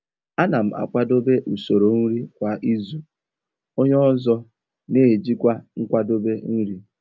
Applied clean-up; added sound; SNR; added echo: none; none; none; none.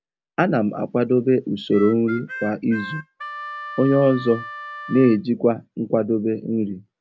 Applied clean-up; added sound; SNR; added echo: none; Harmonica; 13 dB; none.